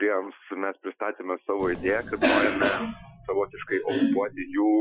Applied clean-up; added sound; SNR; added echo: classical method Wiener filter.